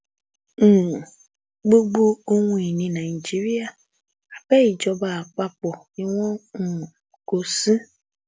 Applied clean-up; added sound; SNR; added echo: none; none; none; none.